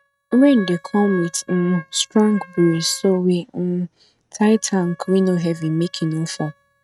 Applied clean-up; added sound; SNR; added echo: neural mask model RNNoise.